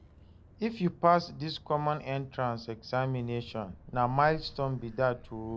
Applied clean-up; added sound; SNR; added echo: none; Motor vehicle (road); 20 dB; none.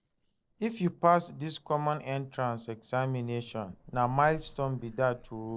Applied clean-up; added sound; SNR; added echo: neural separator model SepFormer DNS4.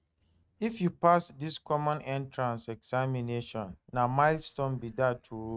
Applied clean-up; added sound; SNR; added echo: neural mask model RNNoise.